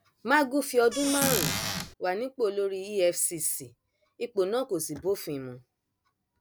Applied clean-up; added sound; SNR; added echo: none; Squeak / Cupboard open or close; 1 dB; none.